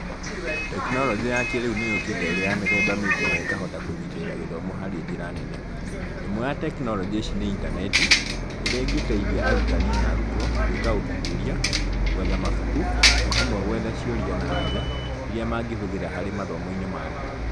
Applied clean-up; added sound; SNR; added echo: none; Bus; -5 dB; none.